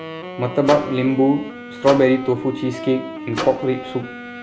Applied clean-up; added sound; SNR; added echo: none; Wind instrument, woodwind instrument + Microwave oven; 10 dB; none.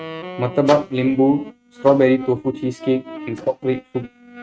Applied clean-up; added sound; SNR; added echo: neural mask model RNNoise.